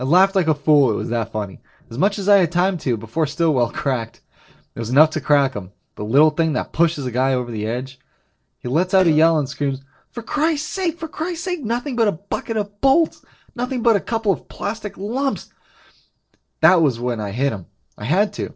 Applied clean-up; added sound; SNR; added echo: neural separator model SepFormer DNS4.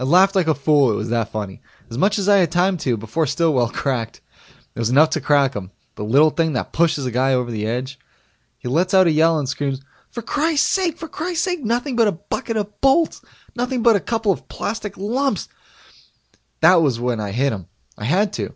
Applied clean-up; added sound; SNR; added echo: none; none; none; none.